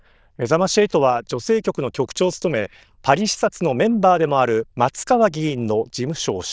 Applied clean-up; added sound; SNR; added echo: neural diffusion model UNIVERSE++.